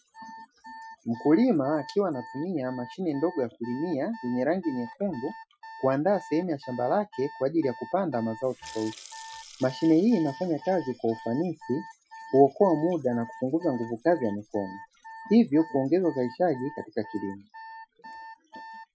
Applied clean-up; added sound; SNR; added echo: classical method Wiener filter.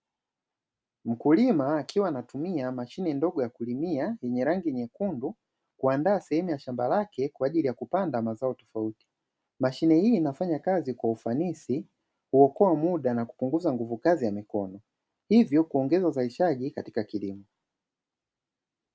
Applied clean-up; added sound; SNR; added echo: none; none; none; none.